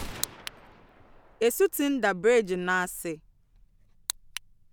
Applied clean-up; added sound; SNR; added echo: none; Gunshot, gunfire; 20 dB; none.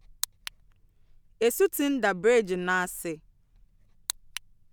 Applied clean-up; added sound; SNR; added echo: none; none; none; none.